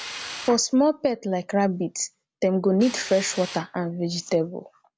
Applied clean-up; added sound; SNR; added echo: none; Drill; 17 dB; none.